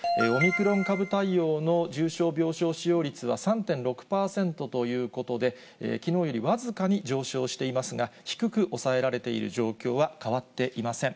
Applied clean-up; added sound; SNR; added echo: none; none; none; none.